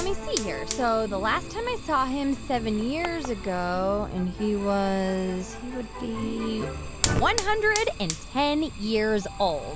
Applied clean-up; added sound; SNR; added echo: none; Fire; 7 dB; none.